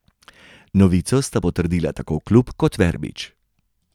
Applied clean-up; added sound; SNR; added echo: none; none; none; none.